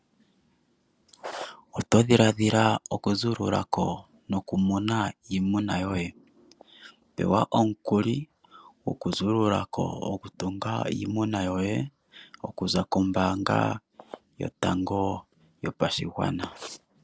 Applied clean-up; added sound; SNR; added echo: none; none; none; none.